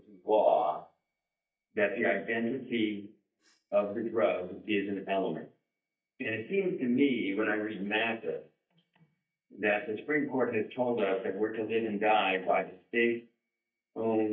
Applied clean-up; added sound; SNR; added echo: neural mask model DeepFilterNet 3.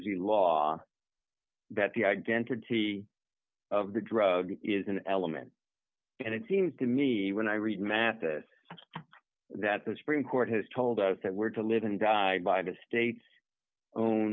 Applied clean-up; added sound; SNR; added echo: none; none; none; none.